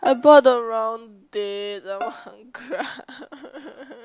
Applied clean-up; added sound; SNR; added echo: none; Bowed string instrument; 19 dB; none.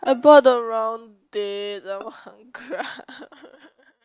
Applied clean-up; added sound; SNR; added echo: neural mask model DeepFilterNet 3.